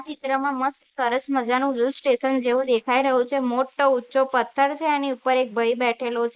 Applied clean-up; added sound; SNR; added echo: neural mask model Resemble Enhance denoiser.